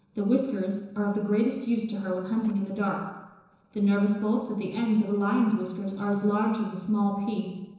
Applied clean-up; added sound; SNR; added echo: neural separator model SepFormer DNS4.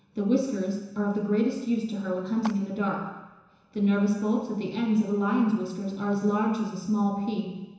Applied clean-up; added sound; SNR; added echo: none; Clapping; 19 dB; reverberation time 1.0 s.